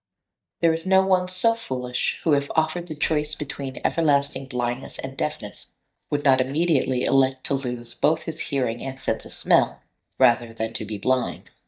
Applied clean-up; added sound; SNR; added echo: neural mask model DeepFilterNet 3.